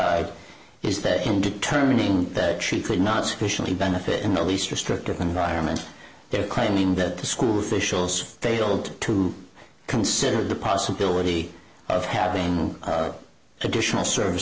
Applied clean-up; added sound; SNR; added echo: none; none; none; none.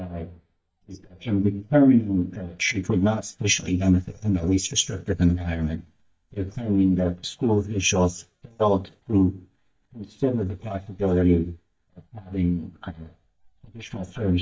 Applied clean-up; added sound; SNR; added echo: neural mask model DeepFilterNet 3.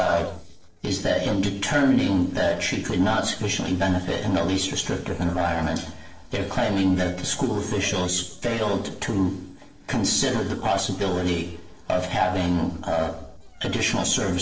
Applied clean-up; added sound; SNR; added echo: neural separator model SepFormer DNS4.